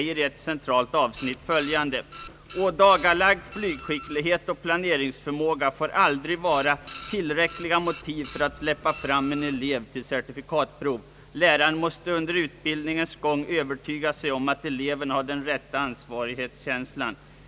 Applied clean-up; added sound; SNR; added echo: none; Printer; 12 dB; none.